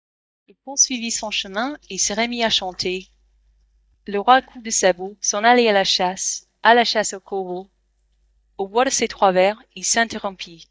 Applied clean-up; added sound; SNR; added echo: neural mask model DeepFilterNet 3.